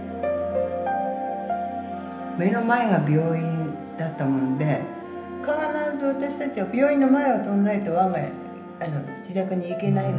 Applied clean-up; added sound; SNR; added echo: none; Wind instrument, woodwind instrument; 19 dB; reverberation time 1.1 s.